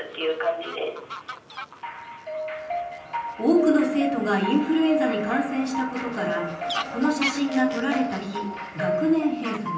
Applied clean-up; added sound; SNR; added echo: none; Fowl; 14 dB; reverberation time 0.6 s.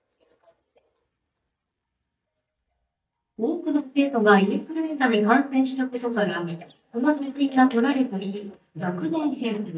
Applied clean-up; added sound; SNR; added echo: neural mask model DeepFilterNet 3.